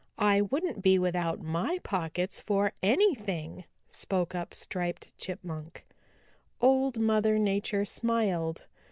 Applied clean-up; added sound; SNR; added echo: none; none; none; none.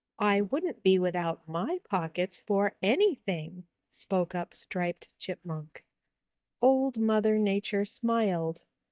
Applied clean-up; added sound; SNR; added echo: neural mask model DeepFilterNet 3.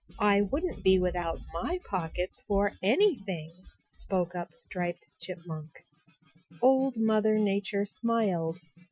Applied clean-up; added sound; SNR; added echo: classical method Wiener filter.